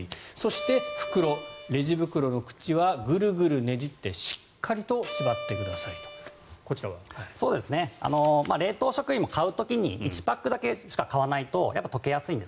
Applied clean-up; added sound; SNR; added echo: none; Bowed string instrument; 9 dB; none.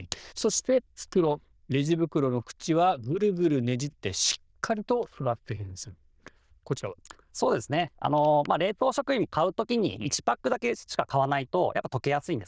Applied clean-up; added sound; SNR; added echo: neural diffusion model UNIVERSE++.